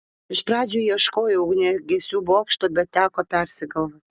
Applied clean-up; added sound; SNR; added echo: none; none; none; none.